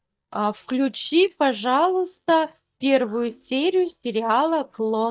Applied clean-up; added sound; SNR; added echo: neural mask model DeepFilterNet 3.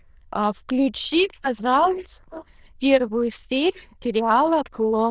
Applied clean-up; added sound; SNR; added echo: neural diffusion model UNIVERSE++.